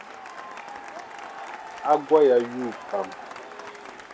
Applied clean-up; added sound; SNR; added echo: none; Applause / Cheering; 13 dB; none.